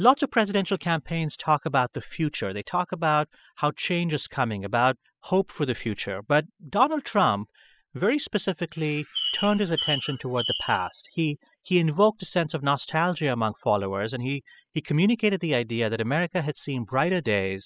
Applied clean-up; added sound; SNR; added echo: classical method spectral subtraction.